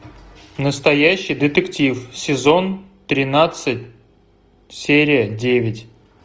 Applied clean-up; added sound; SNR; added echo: none; none; none; none.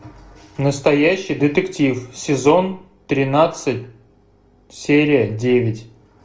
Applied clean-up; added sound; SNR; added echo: none; none; none; reverberation time 0.3 s.